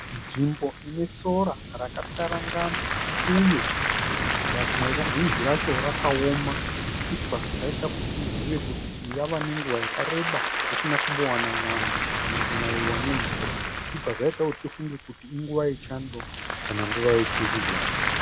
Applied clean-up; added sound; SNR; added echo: none; Hiss + Applause; -1 dB; none.